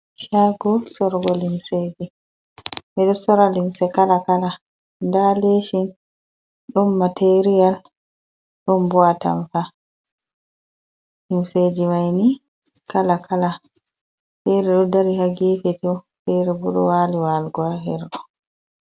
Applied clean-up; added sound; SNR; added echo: none; none; none; none.